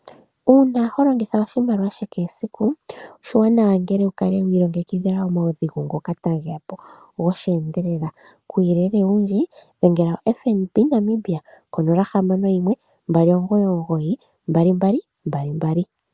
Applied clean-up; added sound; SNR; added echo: none; none; none; none.